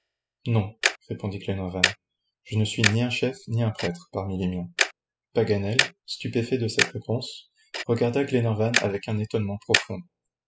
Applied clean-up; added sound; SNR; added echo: classical method spectral subtraction.